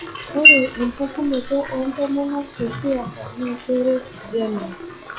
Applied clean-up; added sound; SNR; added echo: classical method log-MMSE.